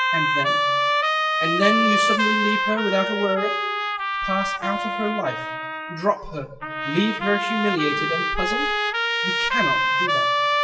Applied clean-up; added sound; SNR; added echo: classical method WPE with log-MMSE.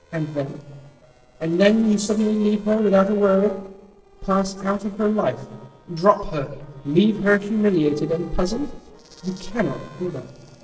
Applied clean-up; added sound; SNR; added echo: neural separator model SepFormer DNS4.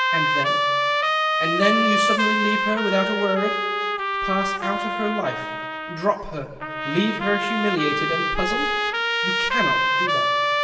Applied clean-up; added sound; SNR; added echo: none; Trumpet; -3 dB; reverberation time 1.4 s.